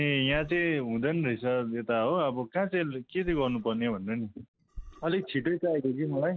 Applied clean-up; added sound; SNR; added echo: none; Burping, eructation; 18 dB; none.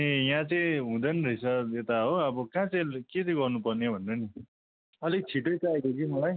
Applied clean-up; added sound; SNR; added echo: none; none; none; none.